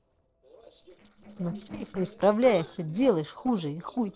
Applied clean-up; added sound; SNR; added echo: neural separator model SepFormer DNS4.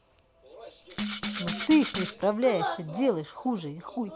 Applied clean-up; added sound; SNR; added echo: none; Rattle (instrument); 5 dB; none.